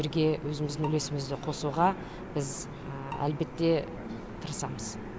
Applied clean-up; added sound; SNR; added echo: none; Bowed string instrument; 19 dB; none.